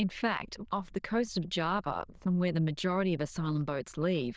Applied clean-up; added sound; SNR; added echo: neural diffusion model UNIVERSE++.